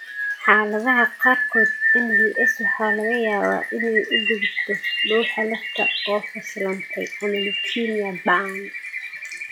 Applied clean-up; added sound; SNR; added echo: classical method log-MMSE.